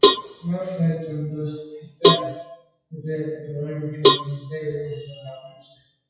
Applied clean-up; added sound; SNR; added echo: classical method WPE with log-MMSE.